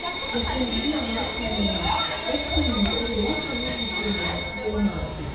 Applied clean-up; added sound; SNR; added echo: none; Bell; 0 dB; reverberation time 0.6 s.